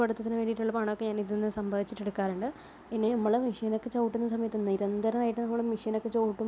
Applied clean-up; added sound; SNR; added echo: none; none; none; none.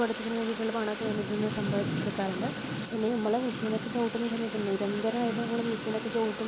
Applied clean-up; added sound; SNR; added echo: none; Thunder / Rain; 5 dB; none.